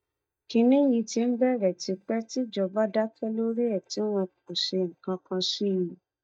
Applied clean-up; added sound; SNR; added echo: neural mask model DeepFilterNet 3.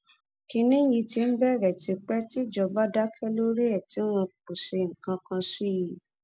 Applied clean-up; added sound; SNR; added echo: none; none; none; none.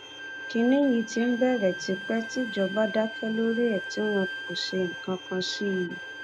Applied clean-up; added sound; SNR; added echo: none; Bowed string instrument; 10 dB; none.